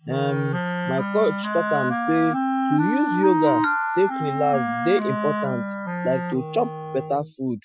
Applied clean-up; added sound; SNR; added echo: classical method Wiener filter.